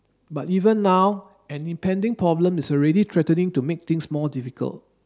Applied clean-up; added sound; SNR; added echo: none; none; none; none.